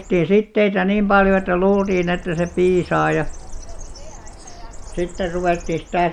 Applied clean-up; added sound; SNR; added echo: none; Bird; 13 dB; none.